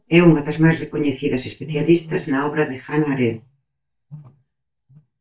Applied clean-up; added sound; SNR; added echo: neural mask model DeepFilterNet 3.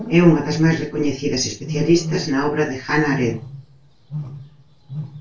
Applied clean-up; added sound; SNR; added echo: none; Wild animals; 11 dB; reverberation time 0.2 s.